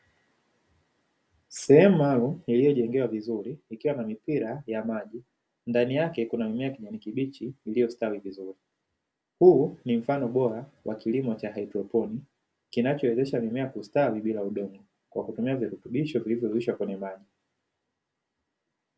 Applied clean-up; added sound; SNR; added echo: none; none; none; none.